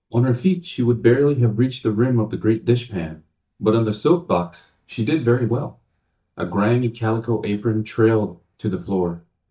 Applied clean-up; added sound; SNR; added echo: neural mask model DeepFilterNet 3.